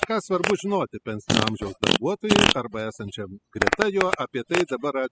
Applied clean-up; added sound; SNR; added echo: classical method spectral subtraction.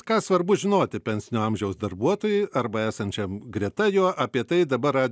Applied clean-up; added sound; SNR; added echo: none; none; none; none.